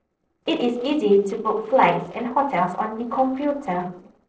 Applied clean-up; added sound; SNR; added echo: neural separator model SepFormer DNS4.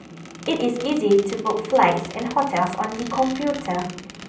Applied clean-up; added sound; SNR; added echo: none; Squeak; 17 dB; reverberation time 0.6 s.